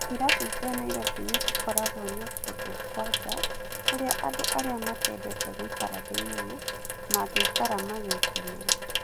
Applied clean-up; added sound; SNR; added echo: none; Sink (filling or washing) / Water tap, faucet; -4 dB; none.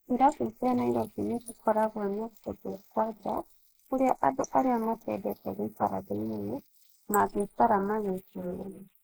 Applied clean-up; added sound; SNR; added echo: neural mask model Resemble Enhance denoiser.